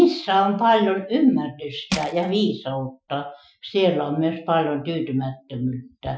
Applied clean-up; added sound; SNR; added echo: classical method Wiener filter.